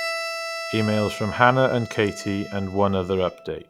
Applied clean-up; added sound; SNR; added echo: none; Bowed string instrument; 11 dB; none.